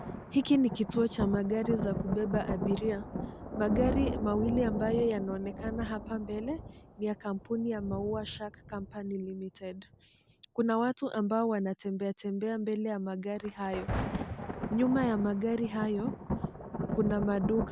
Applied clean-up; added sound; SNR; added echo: none; Thunder; 6 dB; none.